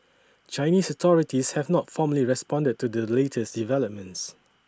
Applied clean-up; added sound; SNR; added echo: none; none; none; none.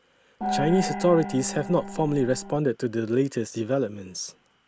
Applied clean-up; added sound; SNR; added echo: none; Gong; 6 dB; none.